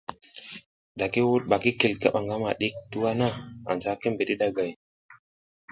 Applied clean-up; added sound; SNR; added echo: none; none; none; none.